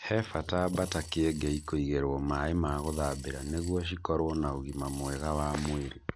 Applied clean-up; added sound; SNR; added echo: none; Coin (dropping) / Glass; 17 dB; none.